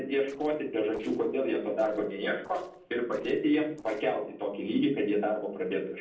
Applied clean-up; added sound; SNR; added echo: neural separator model SepFormer DNS4.